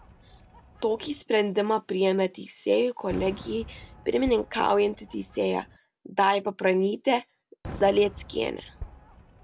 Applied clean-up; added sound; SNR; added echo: none; Fireworks; 19 dB; none.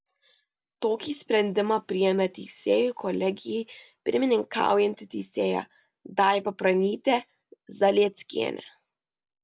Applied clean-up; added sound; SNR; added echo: none; none; none; none.